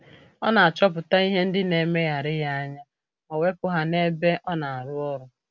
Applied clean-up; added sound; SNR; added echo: none; none; none; none.